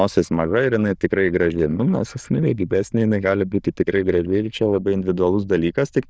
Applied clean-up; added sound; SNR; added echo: neural diffusion model UNIVERSE++.